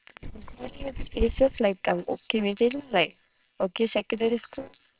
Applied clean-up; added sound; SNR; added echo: neural separator model SepFormer WHAMR!.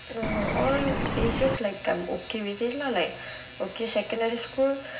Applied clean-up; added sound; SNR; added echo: none; Bird; -1 dB; reverberation time 0.4 s.